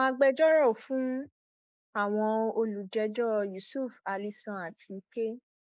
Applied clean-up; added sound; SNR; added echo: neural mask model Resemble Enhance denoiser.